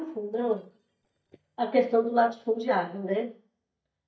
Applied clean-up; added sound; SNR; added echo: neural mask model DeepFilterNet 3.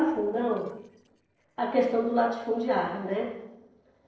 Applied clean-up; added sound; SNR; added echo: neural separator model SepFormer DNS4.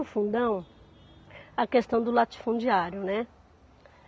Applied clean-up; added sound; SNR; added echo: none; none; none; none.